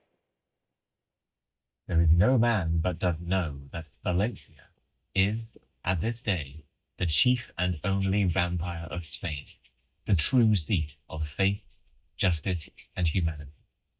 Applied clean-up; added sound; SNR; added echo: neural mask model DeepFilterNet 3.